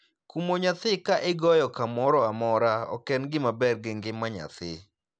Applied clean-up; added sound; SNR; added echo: none; none; none; none.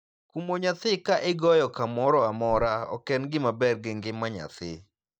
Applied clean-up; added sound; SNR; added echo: neural mask model DeepFilterNet 3.